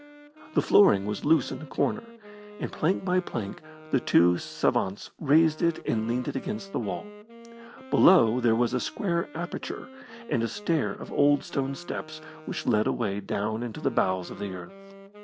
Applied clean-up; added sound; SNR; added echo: none; Wind instrument, woodwind instrument; 19 dB; none.